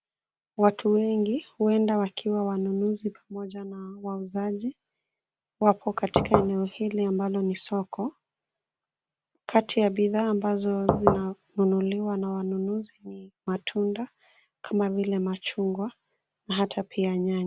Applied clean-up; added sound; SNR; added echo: none; Knock / Wood; -2 dB; none.